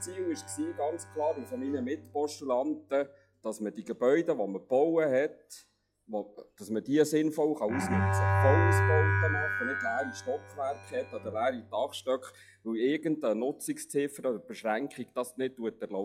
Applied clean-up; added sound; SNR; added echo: classical method log-MMSE.